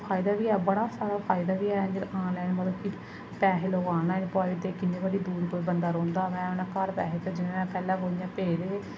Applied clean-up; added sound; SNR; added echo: none; none; none; none.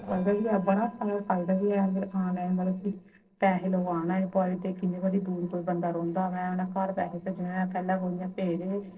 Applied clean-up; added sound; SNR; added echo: neural separator model SepFormer DNS4.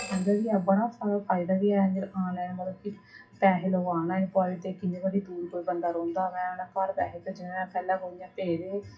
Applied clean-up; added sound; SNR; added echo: classical method WPE with log-MMSE.